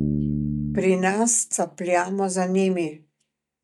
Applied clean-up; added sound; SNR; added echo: neural mask model DeepFilterNet 3.